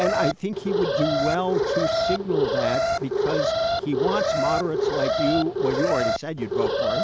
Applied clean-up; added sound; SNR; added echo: none; Alarm; -4 dB; none.